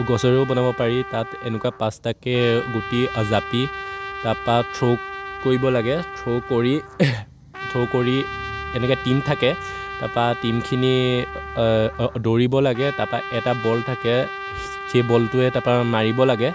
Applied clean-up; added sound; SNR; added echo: none; Trumpet; 11 dB; none.